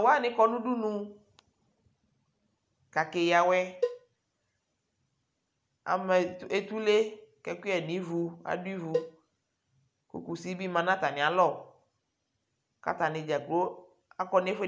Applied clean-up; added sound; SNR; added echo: none; Cowbell; 6 dB; none.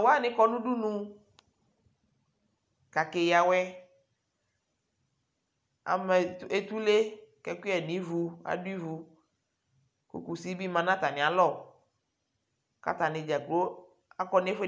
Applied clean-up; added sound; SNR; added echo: none; none; none; none.